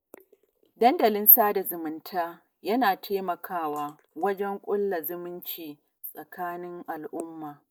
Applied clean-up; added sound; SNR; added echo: neural mask model Resemble Enhance denoiser.